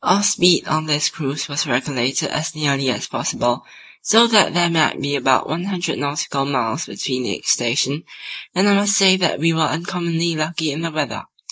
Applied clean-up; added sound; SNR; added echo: neural mask model Resemble Enhance denoiser.